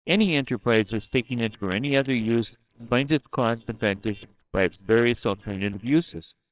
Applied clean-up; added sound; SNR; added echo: neural separator model SepFormer WHAMR!.